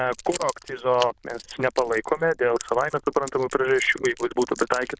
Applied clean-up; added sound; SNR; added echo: neural diffusion model UNIVERSE++.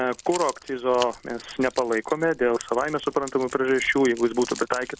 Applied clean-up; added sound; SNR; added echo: none; Keys jangling; 17 dB; none.